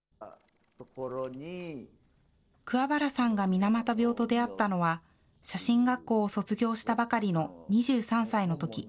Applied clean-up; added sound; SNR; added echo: neural separator model SepFormer DNS4.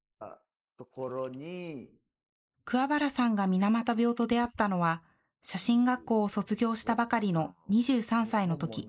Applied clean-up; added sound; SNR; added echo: neural mask model Resemble Enhance denoiser.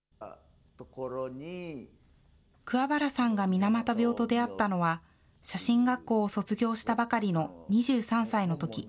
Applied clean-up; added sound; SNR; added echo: none; none; none; none.